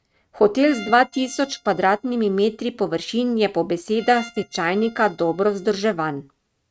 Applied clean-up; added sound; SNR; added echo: neural mask model RNNoise.